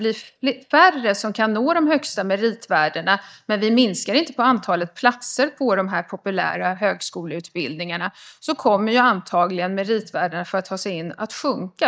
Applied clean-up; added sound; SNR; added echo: neural mask model DeepFilterNet 3.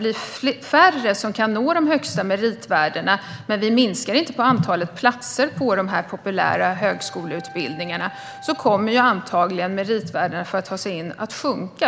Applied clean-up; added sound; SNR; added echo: none; Wind instrument, woodwind instrument; 20 dB; none.